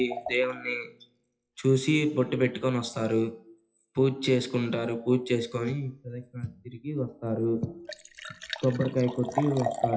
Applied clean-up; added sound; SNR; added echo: classical method WPE with log-MMSE.